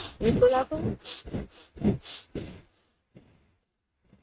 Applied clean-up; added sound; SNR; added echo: neural mask model RNNoise.